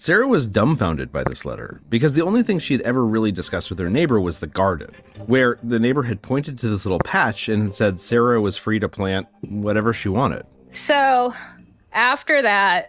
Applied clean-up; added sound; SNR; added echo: neural separator model SepFormer DNS4.